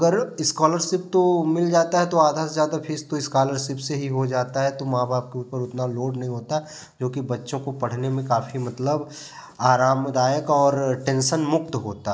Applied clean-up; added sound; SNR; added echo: none; none; none; none.